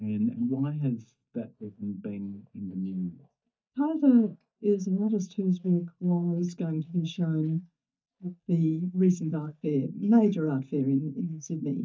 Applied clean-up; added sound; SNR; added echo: neural mask model DeepFilterNet 3.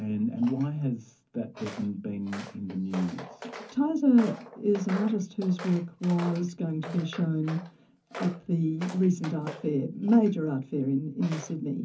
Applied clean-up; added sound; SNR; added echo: none; Walk, footsteps; 17 dB; reverberation time 0.3 s.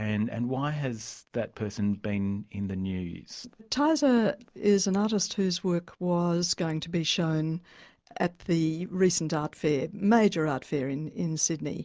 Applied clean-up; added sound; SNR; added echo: none; none; none; none.